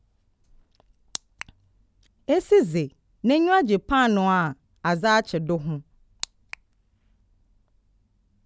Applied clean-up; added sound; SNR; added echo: none; none; none; none.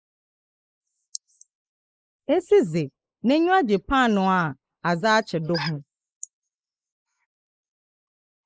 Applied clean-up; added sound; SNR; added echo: neural mask model Resemble Enhance denoiser.